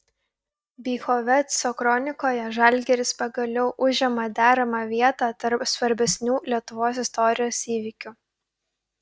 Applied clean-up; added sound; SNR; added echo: neural mask model DeepFilterNet 3.